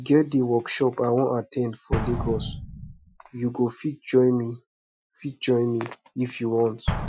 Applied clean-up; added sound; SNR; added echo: classical method Wiener filter.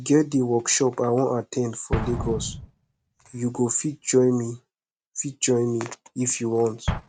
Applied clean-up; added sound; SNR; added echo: neural mask model RNNoise.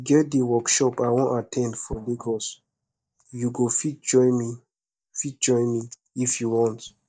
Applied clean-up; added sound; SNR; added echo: neural mask model DeepFilterNet 3.